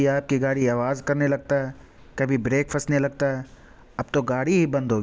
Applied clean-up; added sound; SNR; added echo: none; none; none; none.